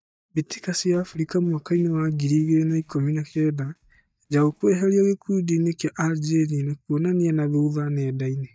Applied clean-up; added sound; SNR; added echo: neural mask model DeepFilterNet 3.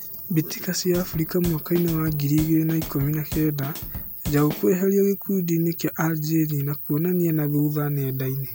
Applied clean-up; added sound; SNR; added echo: none; Drum kit; 13 dB; none.